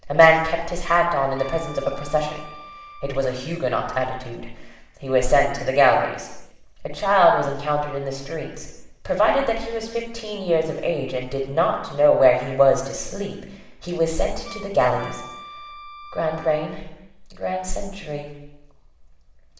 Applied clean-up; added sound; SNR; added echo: none; Wind instrument, woodwind instrument; 19 dB; reverberation time 0.9 s.